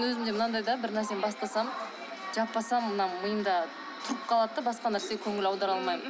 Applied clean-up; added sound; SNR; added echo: none; none; none; none.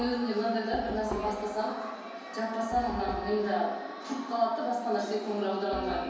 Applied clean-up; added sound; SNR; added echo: none; Knock; 15 dB; reverberation time 1.2 s.